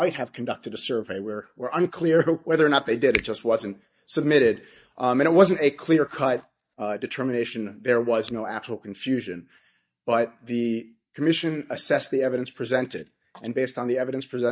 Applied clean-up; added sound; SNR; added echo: neural mask model DeepFilterNet 3.